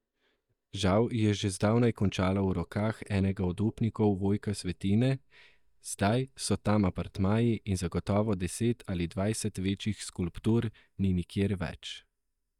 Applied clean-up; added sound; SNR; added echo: neural mask model DeepFilterNet 3.